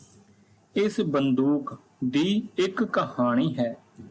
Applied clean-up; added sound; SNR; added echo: none; none; none; none.